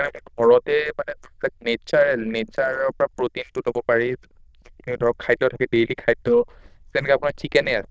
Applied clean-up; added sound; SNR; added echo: neural diffusion model UNIVERSE++.